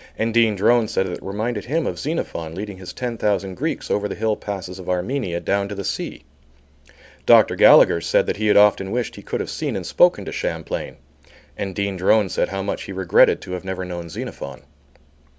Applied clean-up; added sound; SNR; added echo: none; none; none; none.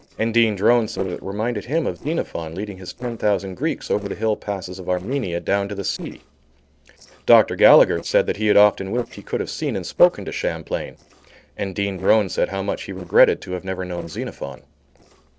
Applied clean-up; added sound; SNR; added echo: neural separator model SepFormer DNS4.